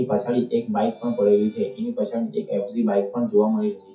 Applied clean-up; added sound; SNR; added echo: classical method WPE with log-MMSE.